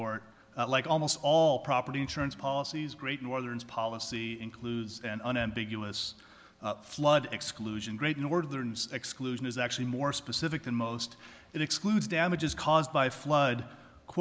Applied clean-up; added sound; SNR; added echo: none; none; none; none.